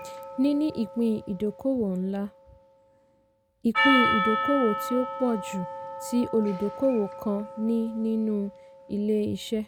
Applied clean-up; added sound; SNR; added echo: none; Percussion; 5 dB; none.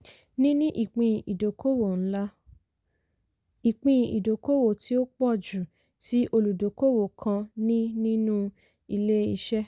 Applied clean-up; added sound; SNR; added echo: none; none; none; none.